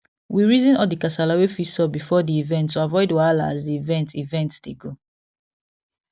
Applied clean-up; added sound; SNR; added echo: none; none; none; none.